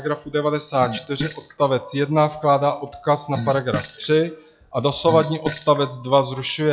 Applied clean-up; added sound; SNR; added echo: classical method log-MMSE.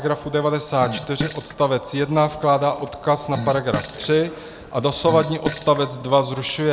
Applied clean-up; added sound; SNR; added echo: none; Fart; 11 dB; none.